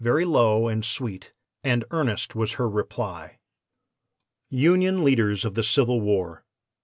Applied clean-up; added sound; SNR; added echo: none; none; none; none.